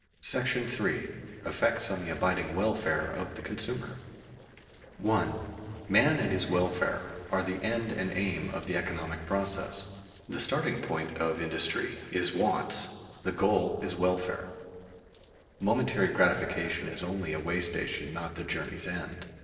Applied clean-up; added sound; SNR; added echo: neural separator model SepFormer DNS4.